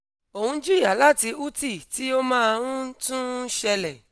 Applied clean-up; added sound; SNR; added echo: none; none; none; none.